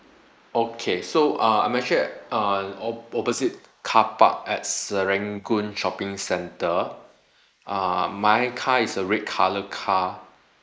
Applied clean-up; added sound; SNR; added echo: neural mask model Resemble Enhance denoiser.